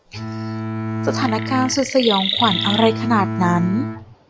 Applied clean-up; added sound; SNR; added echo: none; Chirp, tweet + Bowed string instrument; 4 dB; none.